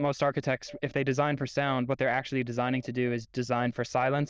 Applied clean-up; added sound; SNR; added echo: neural diffusion model UNIVERSE++.